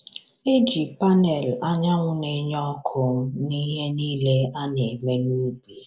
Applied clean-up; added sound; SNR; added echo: neural mask model Resemble Enhance denoiser.